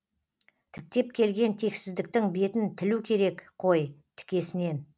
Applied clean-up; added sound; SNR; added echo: none; none; none; none.